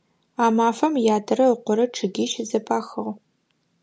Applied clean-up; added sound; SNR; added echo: none; none; none; none.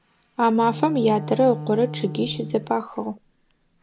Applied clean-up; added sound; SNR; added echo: none; Wind instrument, woodwind instrument; 12 dB; none.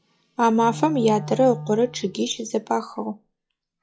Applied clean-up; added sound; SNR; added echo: classical method log-MMSE.